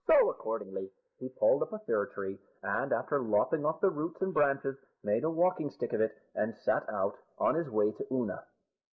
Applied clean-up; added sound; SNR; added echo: neural mask model Resemble Enhance denoiser.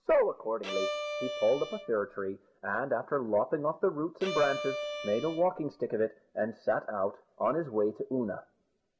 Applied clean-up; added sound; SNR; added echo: none; Bowed string instrument; 6 dB; none.